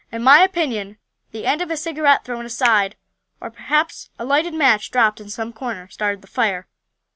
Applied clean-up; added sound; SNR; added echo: none; Finger snapping; 17 dB; none.